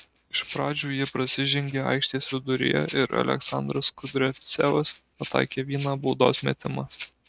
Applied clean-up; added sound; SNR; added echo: neural mask model RNNoise.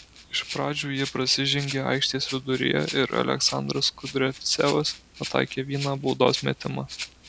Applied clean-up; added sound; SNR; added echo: none; Rattle (instrument); 14 dB; none.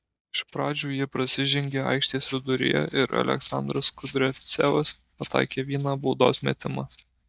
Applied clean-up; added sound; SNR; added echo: neural mask model DeepFilterNet 3.